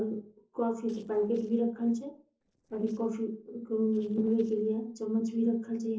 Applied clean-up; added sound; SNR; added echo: neural separator model SepFormer DNS4.